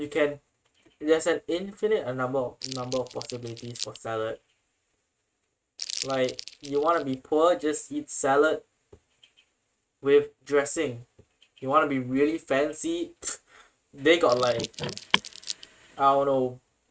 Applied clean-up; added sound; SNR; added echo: neural mask model RNNoise.